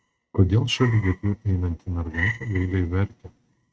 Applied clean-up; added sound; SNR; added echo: neural mask model RNNoise.